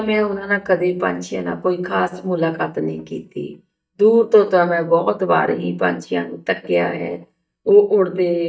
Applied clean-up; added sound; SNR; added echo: neural mask model DeepFilterNet 3.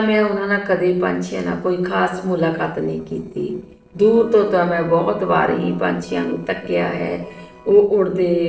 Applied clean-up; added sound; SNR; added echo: neural separator model SepFormer DNS4.